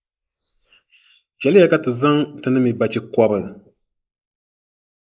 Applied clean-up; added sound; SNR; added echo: neural mask model Resemble Enhance denoiser.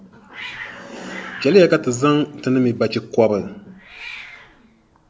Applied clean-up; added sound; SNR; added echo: none; Hiss; 18 dB; none.